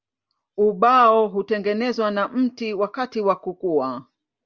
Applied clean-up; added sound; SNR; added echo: none; none; none; none.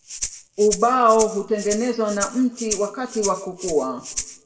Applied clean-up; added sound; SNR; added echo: none; Rattle (instrument); 10 dB; reverberation time 0.6 s.